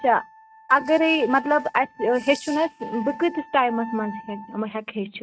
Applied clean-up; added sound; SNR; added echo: neural mask model RNNoise.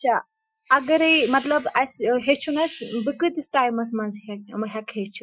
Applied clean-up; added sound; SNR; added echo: classical method Wiener filter.